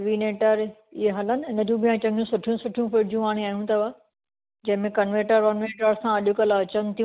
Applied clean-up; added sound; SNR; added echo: none; none; none; none.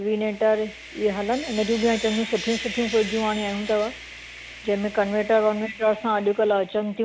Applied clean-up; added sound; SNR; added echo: none; Sawing; 13 dB; none.